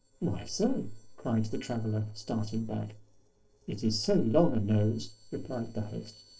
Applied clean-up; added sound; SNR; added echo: neural separator model SepFormer DNS4.